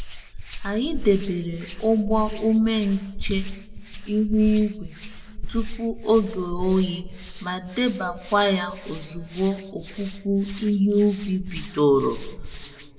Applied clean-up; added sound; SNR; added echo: none; Hands; 9 dB; reverberation time 1.3 s.